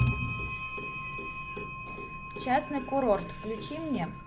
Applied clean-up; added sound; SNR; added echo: none; Clock; -1 dB; none.